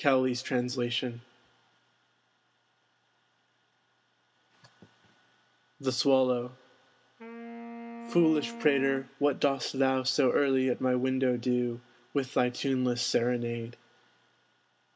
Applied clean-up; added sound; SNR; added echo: none; Wind instrument, woodwind instrument; 13 dB; none.